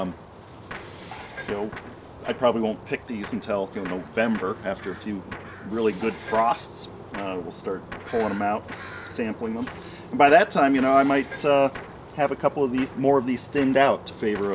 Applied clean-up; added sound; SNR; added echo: none; Dishes, pots, and pans + Gunshot, gunfire; 18 dB; none.